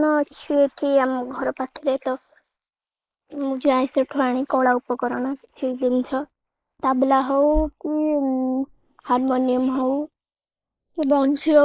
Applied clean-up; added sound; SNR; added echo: neural mask model Resemble Enhance denoiser.